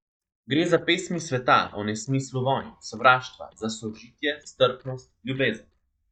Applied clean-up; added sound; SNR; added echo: neural mask model DeepFilterNet 3.